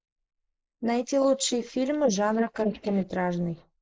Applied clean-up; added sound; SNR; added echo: neural mask model Resemble Enhance denoiser.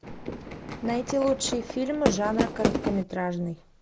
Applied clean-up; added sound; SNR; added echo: none; Fireworks; 1 dB; none.